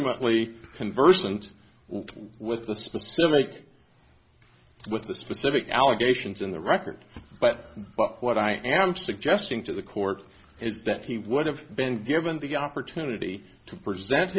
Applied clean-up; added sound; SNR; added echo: none; none; none; none.